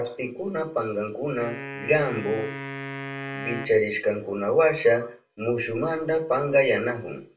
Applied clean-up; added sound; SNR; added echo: none; Wind instrument, woodwind instrument; 11 dB; reverberation time 0.3 s.